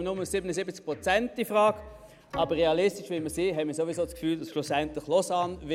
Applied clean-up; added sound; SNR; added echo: none; Drum kit + Bowed string instrument; 18 dB; none.